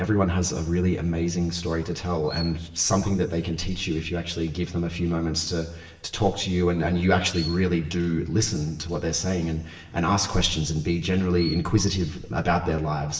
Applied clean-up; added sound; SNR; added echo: none; Chirp, tweet; 18 dB; reverberation time 1.0 s.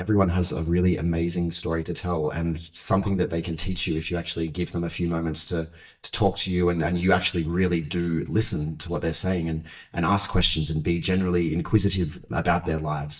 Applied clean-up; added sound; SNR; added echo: neural mask model DeepFilterNet 3.